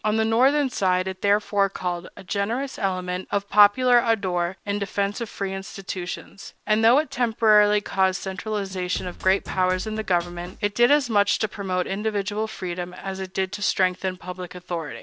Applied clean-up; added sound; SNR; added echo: none; Drum kit; 15 dB; none.